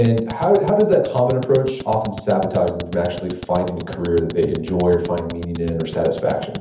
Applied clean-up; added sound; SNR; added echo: none; Tick-tock; 16 dB; reverberation time 0.7 s.